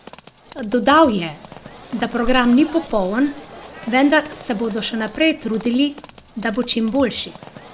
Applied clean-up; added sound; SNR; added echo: none; Livestock, farm animals, working animals; 20 dB; none.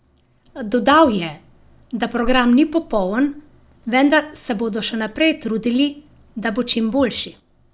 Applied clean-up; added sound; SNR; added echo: none; none; none; none.